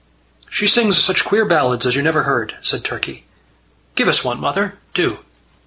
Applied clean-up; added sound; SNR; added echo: none; none; none; none.